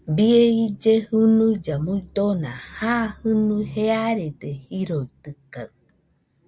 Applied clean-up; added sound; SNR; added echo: none; none; none; none.